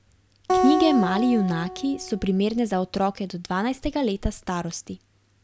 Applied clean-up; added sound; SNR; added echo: none; Acoustic guitar; 3 dB; none.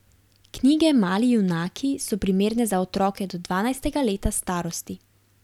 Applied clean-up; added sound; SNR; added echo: none; none; none; none.